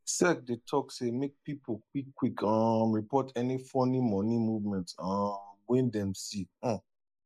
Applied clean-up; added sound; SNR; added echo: neural mask model Resemble Enhance denoiser.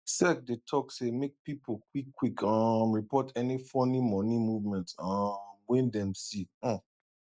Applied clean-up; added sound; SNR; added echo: none; none; none; none.